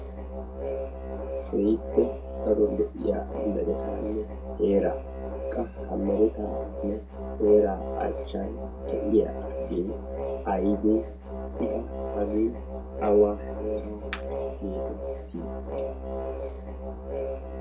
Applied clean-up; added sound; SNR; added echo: none; Musical instrument; 4 dB; reverberation time 0.2 s.